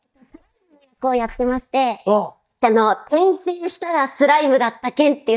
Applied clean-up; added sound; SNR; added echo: neural mask model DeepFilterNet 3.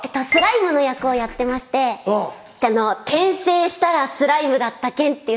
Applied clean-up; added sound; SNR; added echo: none; Engine / Car; 18 dB; none.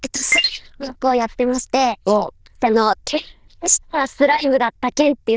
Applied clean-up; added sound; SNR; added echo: neural diffusion model UNIVERSE++.